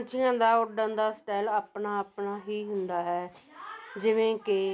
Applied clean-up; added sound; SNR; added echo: none; none; none; none.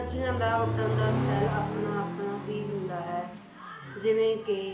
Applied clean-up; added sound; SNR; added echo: none; Accelerating, revving, vroom; 2 dB; reverberation time 1.2 s.